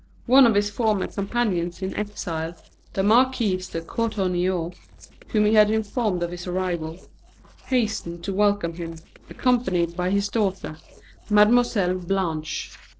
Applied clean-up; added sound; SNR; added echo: neural separator model SepFormer DNS4.